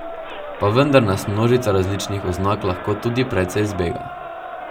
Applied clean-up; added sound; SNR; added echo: none; Crowd; 11 dB; none.